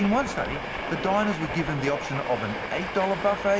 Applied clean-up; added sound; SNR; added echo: none; Train; 6 dB; reverberation time 1.5 s.